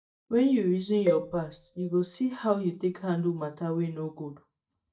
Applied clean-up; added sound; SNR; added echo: neural mask model DeepFilterNet 3.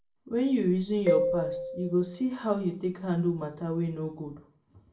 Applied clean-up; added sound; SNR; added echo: none; Marimba, xylophone; 2 dB; reverberation time 0.3 s.